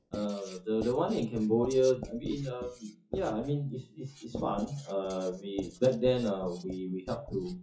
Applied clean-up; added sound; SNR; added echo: classical method WPE with log-MMSE.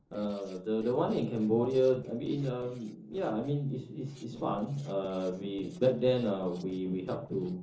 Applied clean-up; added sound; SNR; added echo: neural separator model SepFormer DNS4.